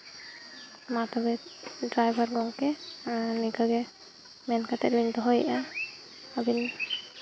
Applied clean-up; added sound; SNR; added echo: none; none; none; none.